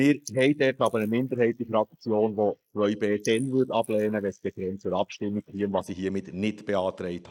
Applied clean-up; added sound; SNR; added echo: neural mask model Resemble Enhance denoiser.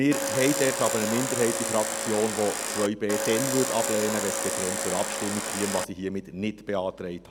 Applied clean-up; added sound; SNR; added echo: none; Domestic sounds, home sounds; 2 dB; none.